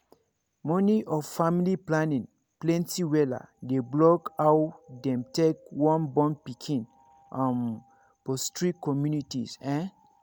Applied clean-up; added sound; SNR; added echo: none; none; none; none.